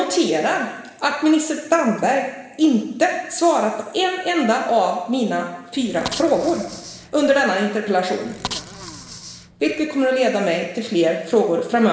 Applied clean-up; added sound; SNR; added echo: none; Bicycle; 15 dB; reverberation time 1.3 s.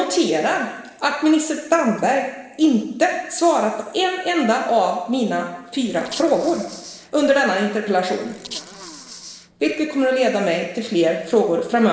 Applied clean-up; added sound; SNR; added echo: neural separator model SepFormer DNS4.